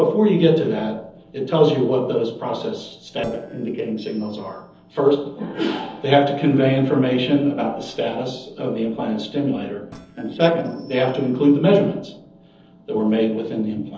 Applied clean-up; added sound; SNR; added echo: neural separator model SepFormer DNS4.